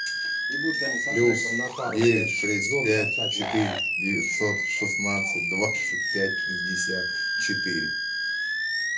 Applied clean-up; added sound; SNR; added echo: none; Animal; -1 dB; reverberation time 0.3 s.